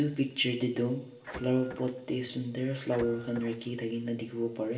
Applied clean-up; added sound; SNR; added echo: none; Printer; 14 dB; reverberation time 0.7 s.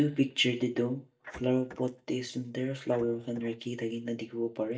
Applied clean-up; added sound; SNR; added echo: neural mask model DeepFilterNet 3.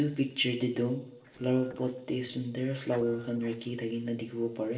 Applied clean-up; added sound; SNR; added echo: neural separator model SepFormer DNS4.